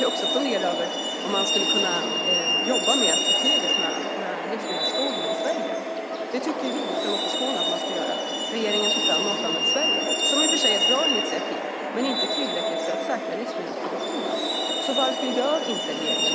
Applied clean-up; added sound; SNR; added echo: none; Truck; -5 dB; none.